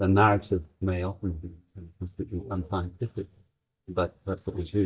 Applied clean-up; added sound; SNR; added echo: neural mask model DeepFilterNet 3.